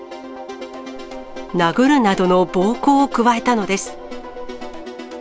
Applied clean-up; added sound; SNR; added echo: none; none; none; none.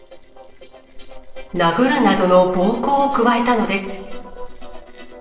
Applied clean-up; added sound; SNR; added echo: neural separator model SepFormer DNS4.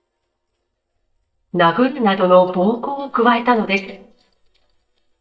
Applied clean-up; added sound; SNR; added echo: neural mask model DeepFilterNet 3.